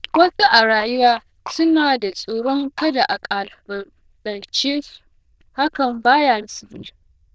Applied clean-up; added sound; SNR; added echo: neural diffusion model UNIVERSE++.